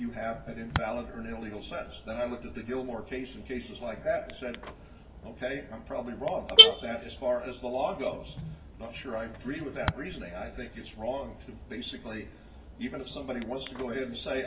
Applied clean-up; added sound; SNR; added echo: none; Alarm / Car; -3 dB; reverberation time 0.2 s.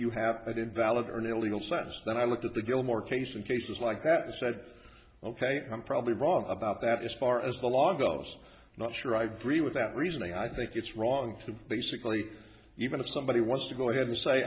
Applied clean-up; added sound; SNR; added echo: none; none; none; none.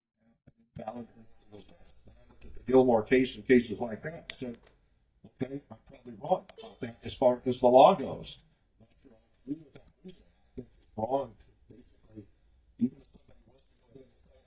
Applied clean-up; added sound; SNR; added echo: neural mask model DeepFilterNet 3.